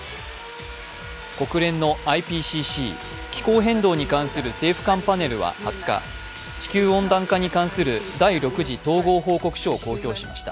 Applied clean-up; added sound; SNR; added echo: none; Sawing; 17 dB; none.